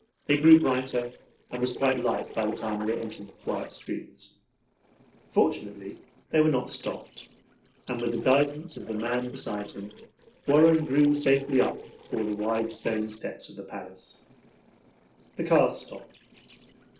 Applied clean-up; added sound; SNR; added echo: neural separator model SepFormer DNS4.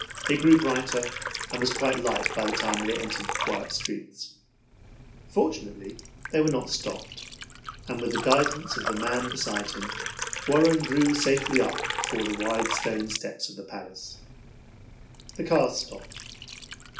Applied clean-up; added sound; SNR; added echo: none; Liquid; 6 dB; reverberation time 0.4 s.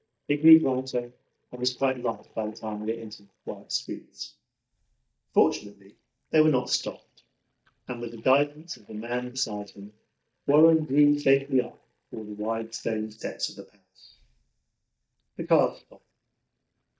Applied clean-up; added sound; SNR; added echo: neural mask model DeepFilterNet 3.